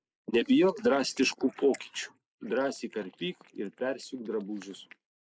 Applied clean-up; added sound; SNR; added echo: neural mask model Resemble Enhance denoiser.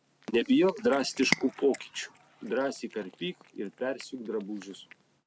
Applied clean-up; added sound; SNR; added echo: none; Cat; 12 dB; none.